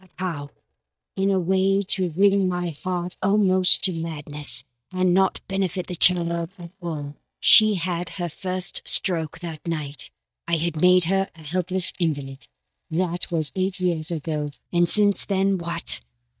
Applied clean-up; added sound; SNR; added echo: neural mask model DeepFilterNet 3.